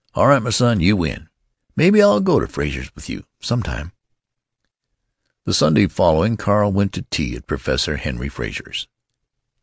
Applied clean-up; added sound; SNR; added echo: none; none; none; none.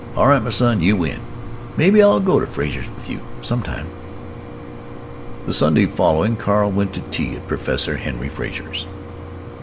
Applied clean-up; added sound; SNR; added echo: none; Mechanisms; 11 dB; reverberation time 0.4 s.